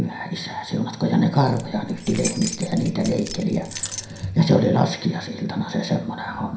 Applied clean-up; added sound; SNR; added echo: none; Keys jangling; 11 dB; reverberation time 0.4 s.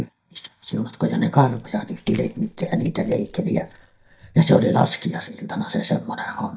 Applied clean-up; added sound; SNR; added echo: neural mask model DeepFilterNet 3.